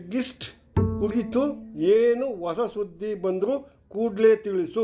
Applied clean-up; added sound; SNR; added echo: none; Bowed string instrument; 7 dB; none.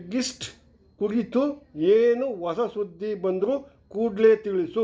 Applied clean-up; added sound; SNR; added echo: none; none; none; none.